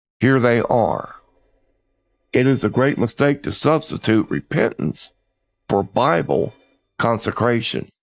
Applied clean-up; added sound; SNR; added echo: neural mask model DeepFilterNet 3.